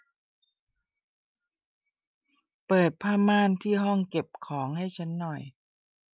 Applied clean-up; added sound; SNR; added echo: none; none; none; none.